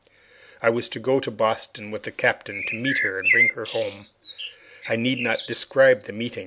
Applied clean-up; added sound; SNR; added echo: none; Bird; 2 dB; none.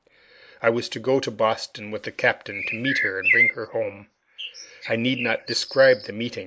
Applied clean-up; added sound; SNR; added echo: neural mask model Resemble Enhance denoiser.